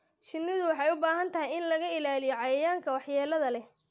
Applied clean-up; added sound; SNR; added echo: none; none; none; none.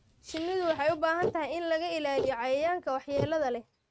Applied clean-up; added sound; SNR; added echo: neural mask model RNNoise.